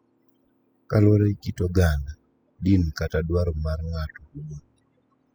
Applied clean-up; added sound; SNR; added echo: classical method spectral subtraction.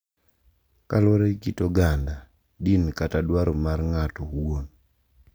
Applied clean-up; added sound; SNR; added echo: none; none; none; none.